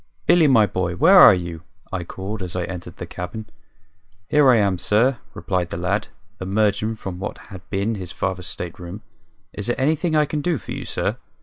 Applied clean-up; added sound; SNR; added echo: none; none; none; none.